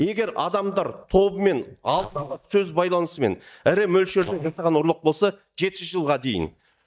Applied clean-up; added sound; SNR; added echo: neural mask model DeepFilterNet 3.